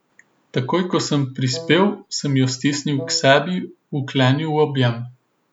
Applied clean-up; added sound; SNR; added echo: none; Wind instrument, woodwind instrument; 16 dB; none.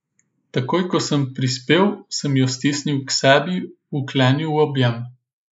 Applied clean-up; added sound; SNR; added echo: neural mask model Resemble Enhance denoiser.